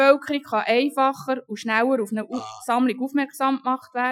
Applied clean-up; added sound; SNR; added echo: classical method Wiener filter.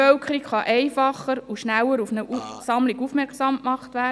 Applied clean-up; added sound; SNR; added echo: none; Burping, eructation; 13 dB; none.